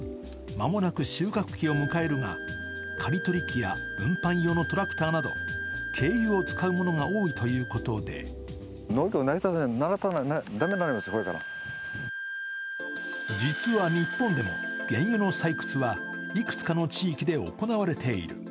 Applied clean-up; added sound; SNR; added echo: none; Wind instrument, woodwind instrument; 8 dB; none.